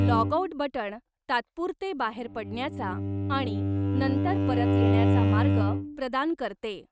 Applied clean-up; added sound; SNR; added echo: neural mask model RNNoise.